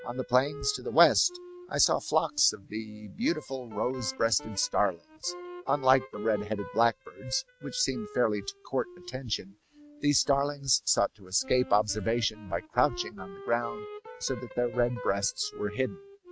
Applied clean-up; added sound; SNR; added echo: neural mask model RNNoise.